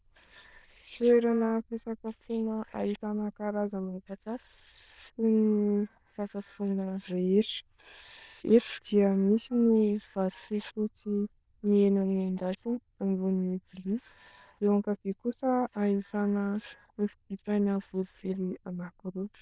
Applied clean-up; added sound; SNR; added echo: neural diffusion model UNIVERSE++.